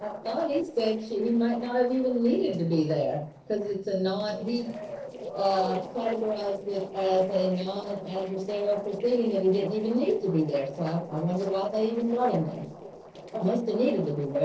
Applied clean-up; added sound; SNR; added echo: neural separator model SepFormer DNS4.